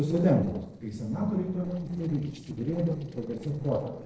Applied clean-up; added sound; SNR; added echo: neural separator model SepFormer DNS4.